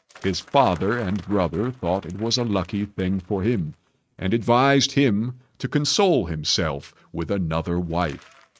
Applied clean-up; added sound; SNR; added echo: neural mask model RNNoise.